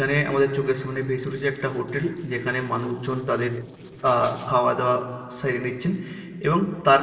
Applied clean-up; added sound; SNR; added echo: neural separator model SepFormer DNS4.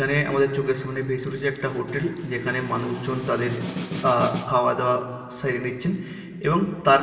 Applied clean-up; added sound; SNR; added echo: none; Snare drum; 10 dB; reverberation time 2.5 s.